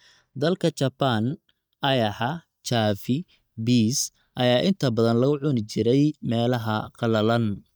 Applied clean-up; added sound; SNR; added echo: neural mask model DeepFilterNet 3.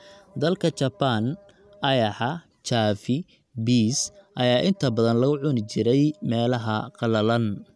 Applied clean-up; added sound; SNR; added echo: none; none; none; none.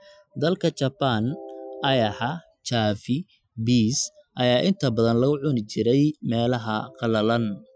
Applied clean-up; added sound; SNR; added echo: classical method Wiener filter.